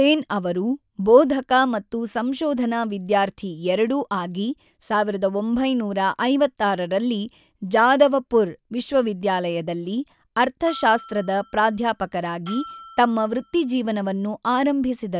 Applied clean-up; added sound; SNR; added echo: none; Bell; 20 dB; none.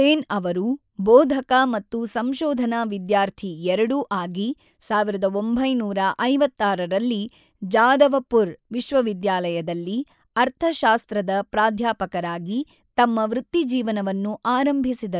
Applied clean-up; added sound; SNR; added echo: neural mask model Resemble Enhance denoiser.